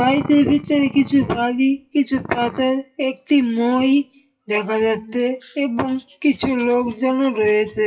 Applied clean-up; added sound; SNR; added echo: classical method WPE with log-MMSE.